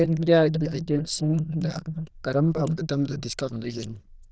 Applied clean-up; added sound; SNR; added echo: neural diffusion model UNIVERSE++.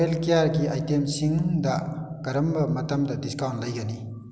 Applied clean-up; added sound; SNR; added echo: none; none; none; none.